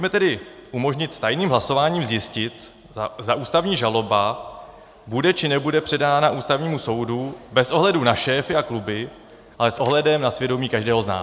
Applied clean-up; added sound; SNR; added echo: none; none; none; none.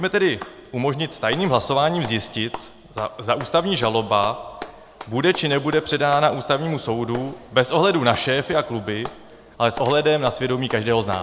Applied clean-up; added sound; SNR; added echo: none; Clapping; 18 dB; none.